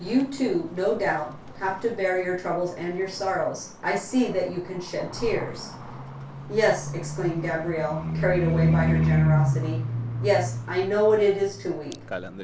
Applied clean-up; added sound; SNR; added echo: none; Livestock, farm animals, working animals; 3 dB; reverberation time 0.3 s.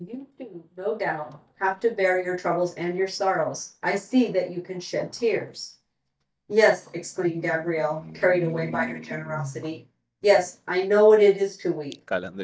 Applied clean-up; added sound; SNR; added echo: neural mask model DeepFilterNet 3.